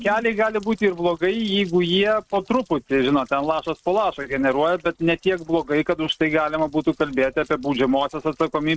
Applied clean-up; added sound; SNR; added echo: neural mask model RNNoise.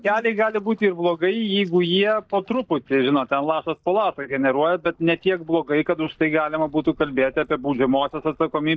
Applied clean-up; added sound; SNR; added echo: neural mask model DeepFilterNet 3.